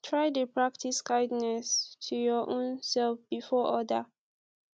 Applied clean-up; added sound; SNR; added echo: none; none; none; none.